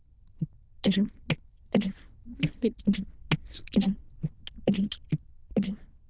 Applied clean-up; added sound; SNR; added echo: neural diffusion model UNIVERSE++.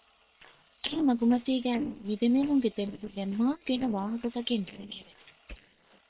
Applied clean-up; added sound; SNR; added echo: neural separator model SepFormer WHAM!.